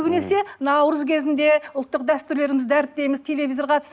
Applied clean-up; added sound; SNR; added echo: none; none; none; none.